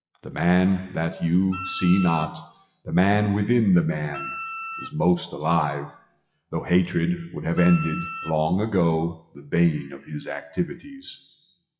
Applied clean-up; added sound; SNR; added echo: classical method WPE with log-MMSE.